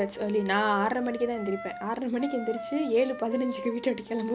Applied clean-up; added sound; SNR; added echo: none; Wind instrument, woodwind instrument; 11 dB; none.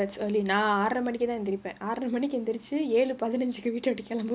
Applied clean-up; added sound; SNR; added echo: none; none; none; none.